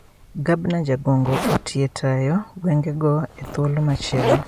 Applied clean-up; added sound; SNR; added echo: none; Zipper (clothing); 7 dB; none.